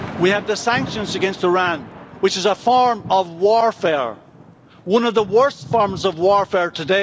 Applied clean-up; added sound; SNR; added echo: none; Thunder / Rain; 16 dB; none.